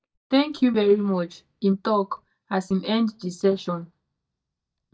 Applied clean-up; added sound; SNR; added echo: neural mask model DeepFilterNet 3.